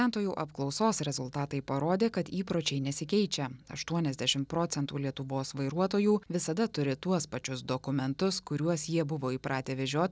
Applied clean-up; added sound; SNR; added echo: none; none; none; none.